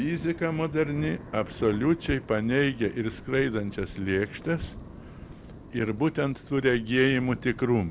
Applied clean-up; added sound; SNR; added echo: none; Thunder; 16 dB; none.